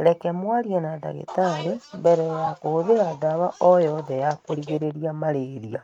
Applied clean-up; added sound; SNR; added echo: neural mask model RNNoise.